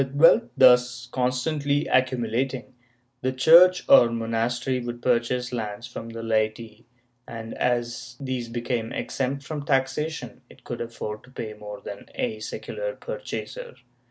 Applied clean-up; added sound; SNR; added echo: none; none; none; none.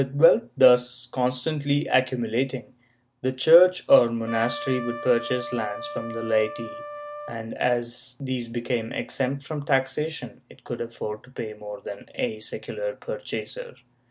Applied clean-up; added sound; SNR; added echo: none; Trumpet; 11 dB; none.